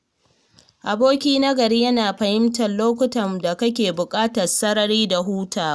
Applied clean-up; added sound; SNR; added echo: none; none; none; none.